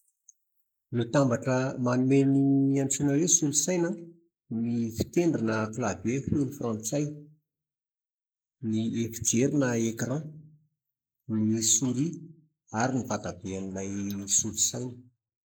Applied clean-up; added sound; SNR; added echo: neural mask model Resemble Enhance denoiser.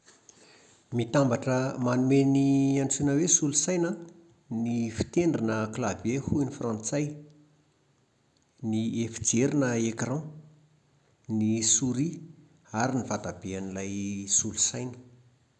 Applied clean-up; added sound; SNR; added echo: none; none; none; none.